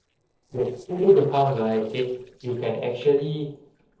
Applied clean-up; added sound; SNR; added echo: neural separator model SepFormer DNS4.